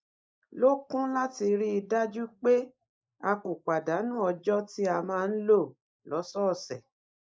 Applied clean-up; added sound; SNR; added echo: neural mask model Resemble Enhance denoiser.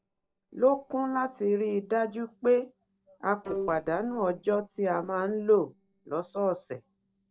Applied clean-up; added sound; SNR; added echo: neural separator model SepFormer DNS4.